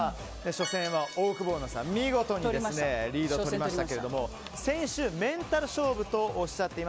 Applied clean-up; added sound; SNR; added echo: none; none; none; none.